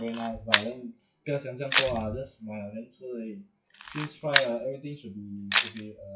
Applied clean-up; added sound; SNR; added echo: classical method WPE with log-MMSE.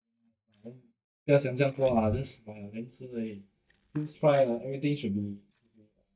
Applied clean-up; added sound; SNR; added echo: neural mask model DeepFilterNet 3.